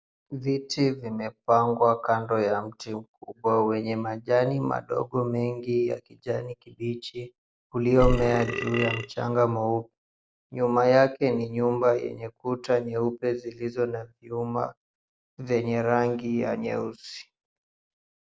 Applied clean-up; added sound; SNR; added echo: none; Burping, eructation; 2 dB; none.